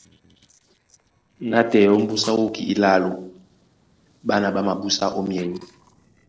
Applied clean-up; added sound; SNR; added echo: neural separator model SepFormer DNS4.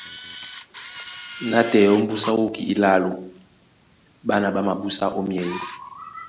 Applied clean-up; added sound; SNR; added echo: none; Camera; 11 dB; none.